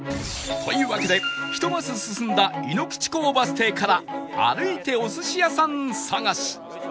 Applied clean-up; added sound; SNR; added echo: none; none; none; none.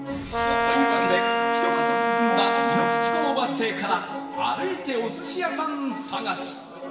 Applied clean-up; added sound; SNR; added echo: none; Brass instrument; -4 dB; reverberation time 1.2 s.